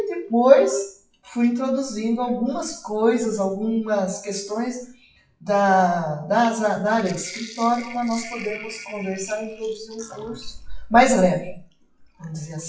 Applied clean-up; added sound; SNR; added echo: classical method WPE with log-MMSE.